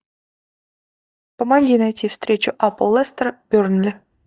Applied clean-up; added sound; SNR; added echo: neural mask model DeepFilterNet 3.